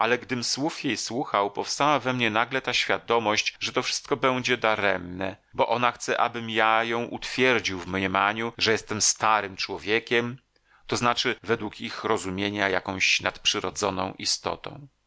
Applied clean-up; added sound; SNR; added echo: none; none; none; none.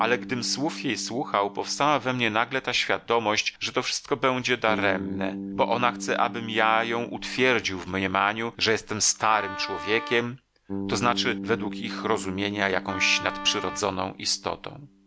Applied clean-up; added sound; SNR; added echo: none; Bass guitar + Wind instrument, woodwind instrument; 11 dB; none.